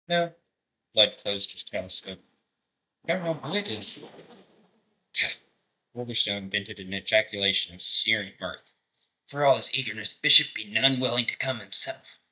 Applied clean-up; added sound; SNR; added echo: neural mask model DeepFilterNet 3.